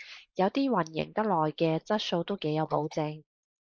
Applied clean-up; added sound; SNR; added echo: neural mask model Resemble Enhance denoiser.